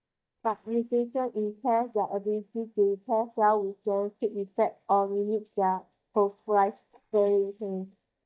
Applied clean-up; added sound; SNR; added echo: neural mask model DeepFilterNet 3.